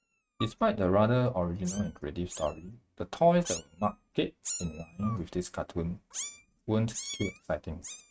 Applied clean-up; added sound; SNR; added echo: neural mask model RNNoise.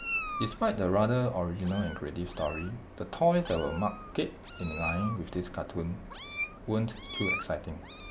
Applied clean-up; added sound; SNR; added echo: none; Meow; 8 dB; none.